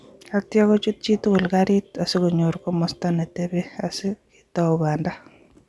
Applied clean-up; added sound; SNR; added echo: none; none; none; none.